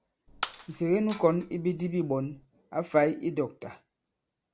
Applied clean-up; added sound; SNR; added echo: none; Shatter; 11 dB; none.